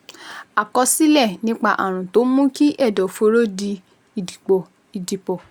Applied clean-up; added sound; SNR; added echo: none; none; none; none.